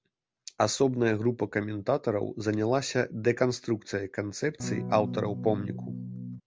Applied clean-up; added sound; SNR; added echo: none; Electric guitar / Strum; 6 dB; none.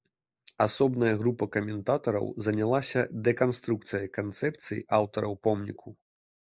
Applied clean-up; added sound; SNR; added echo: neural mask model Resemble Enhance denoiser.